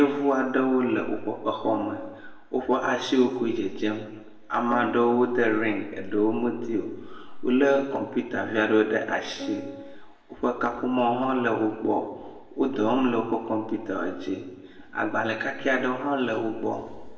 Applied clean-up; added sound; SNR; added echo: none; Piano; 11 dB; reverberation time 1.0 s.